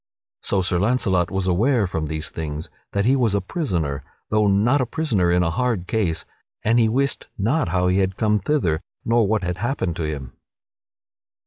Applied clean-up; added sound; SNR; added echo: none; none; none; none.